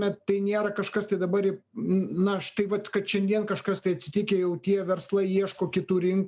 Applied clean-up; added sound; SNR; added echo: none; none; none; none.